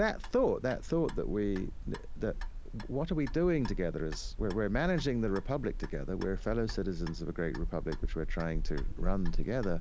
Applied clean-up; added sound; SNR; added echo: none; Clock; 2 dB; none.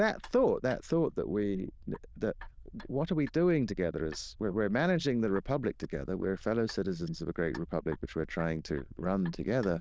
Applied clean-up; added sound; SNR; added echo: neural diffusion model UNIVERSE++.